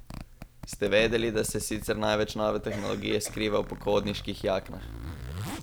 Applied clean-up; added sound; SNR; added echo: none; Cough + Zipper (clothing); 10 dB; none.